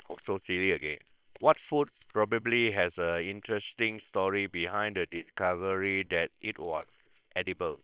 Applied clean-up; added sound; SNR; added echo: neural separator model SepFormer WHAM!.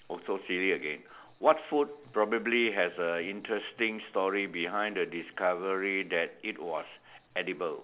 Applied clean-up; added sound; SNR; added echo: none; none; none; none.